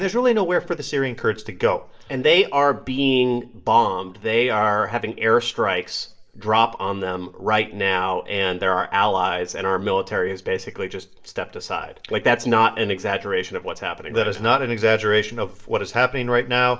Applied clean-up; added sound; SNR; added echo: none; none; none; reverberation time 0.3 s.